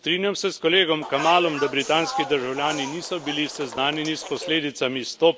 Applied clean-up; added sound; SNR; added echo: none; Bus; 10 dB; none.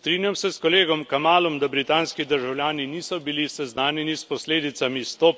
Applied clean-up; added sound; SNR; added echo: none; none; none; none.